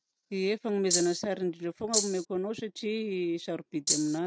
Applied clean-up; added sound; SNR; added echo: none; Rattle (instrument); -2 dB; none.